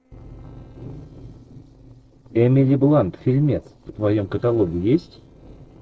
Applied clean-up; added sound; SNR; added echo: neural separator model SepFormer DNS4.